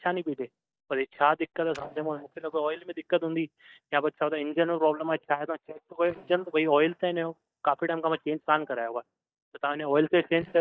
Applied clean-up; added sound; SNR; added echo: neural mask model DeepFilterNet 3.